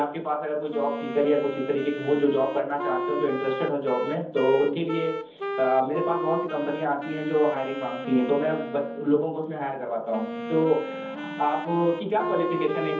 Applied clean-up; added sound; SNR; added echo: none; Wind instrument, woodwind instrument; 7 dB; reverberation time 0.7 s.